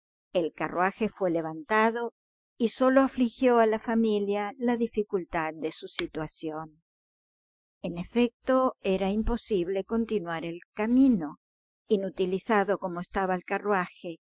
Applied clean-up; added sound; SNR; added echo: classical method Wiener filter.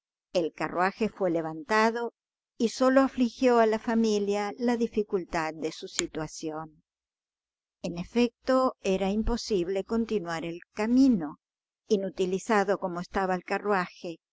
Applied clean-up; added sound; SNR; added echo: none; Finger snapping; 14 dB; none.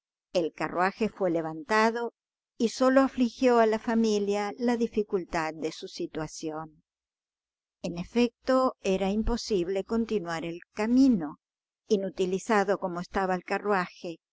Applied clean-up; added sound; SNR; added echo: none; none; none; none.